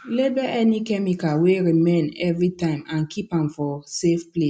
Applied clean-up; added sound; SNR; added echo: none; none; none; none.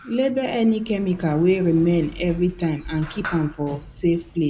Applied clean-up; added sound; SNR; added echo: none; Sliding door; 16 dB; none.